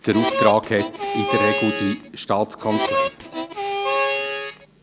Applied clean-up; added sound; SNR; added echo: none; Harmonica; 0 dB; none.